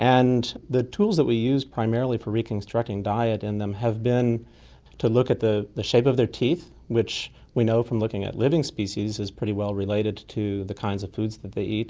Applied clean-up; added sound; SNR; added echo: none; none; none; none.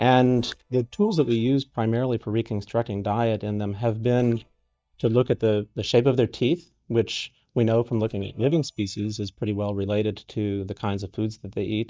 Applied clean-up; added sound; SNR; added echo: neural mask model DeepFilterNet 3.